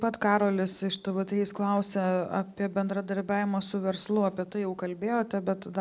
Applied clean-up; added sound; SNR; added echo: none; none; none; none.